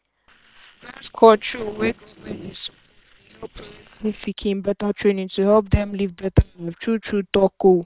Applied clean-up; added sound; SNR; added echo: neural separator model SepFormer WHAM!.